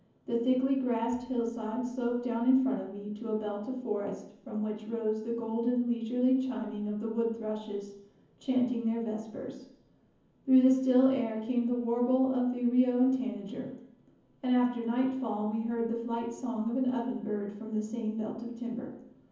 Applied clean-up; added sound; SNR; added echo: none; none; none; reverberation time 0.7 s.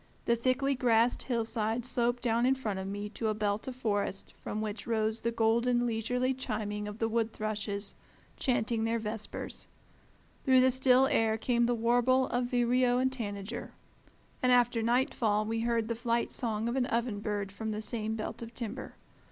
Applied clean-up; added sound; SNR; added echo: none; none; none; none.